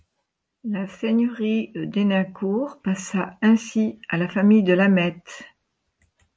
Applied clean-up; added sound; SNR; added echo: none; none; none; none.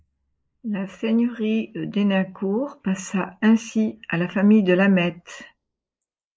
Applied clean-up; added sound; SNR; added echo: neural mask model Resemble Enhance denoiser.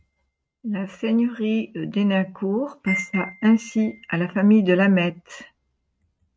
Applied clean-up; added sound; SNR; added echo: neural mask model RNNoise.